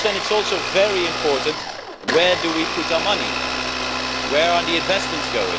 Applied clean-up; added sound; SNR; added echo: none; Domestic sounds, home sounds; 2 dB; none.